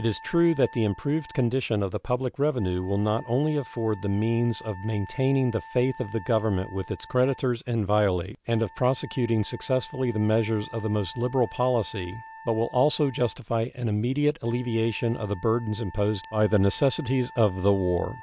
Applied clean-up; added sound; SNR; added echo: none; Wind instrument, woodwind instrument; 20 dB; none.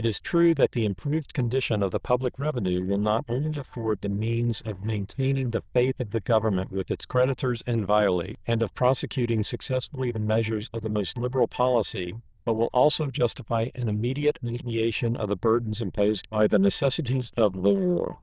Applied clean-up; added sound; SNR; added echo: neural diffusion model UNIVERSE++.